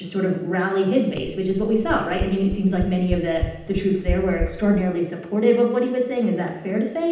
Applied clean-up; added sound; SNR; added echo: none; Run; 8 dB; reverberation time 0.8 s.